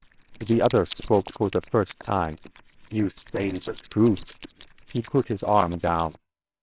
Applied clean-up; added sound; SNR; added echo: neural separator model SepFormer WHAMR!.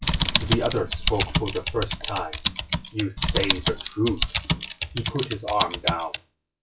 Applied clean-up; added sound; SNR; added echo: classical method WPE with log-MMSE.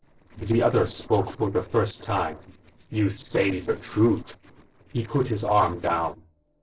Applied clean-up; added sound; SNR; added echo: neural separator model SepFormer DNS4.